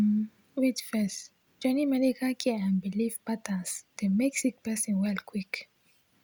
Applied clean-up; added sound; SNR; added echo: none; none; none; none.